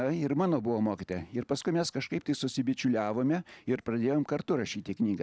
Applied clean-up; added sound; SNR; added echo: none; none; none; none.